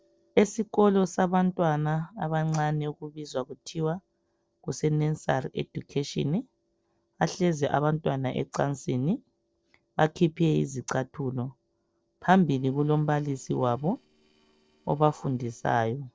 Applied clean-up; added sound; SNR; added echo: neural separator model SepFormer DNS4.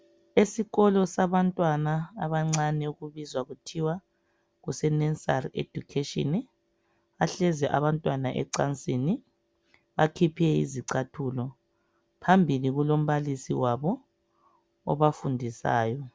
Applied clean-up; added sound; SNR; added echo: none; none; none; none.